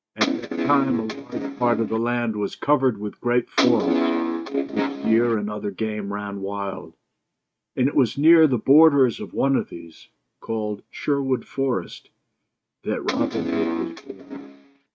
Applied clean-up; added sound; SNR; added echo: neural mask model RNNoise.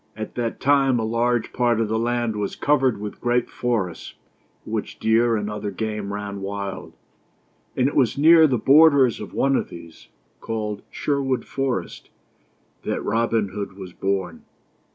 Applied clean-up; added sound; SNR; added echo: none; none; none; none.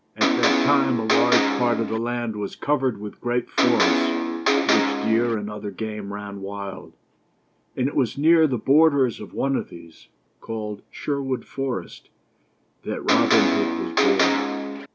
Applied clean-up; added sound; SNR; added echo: none; Electric guitar; -3 dB; none.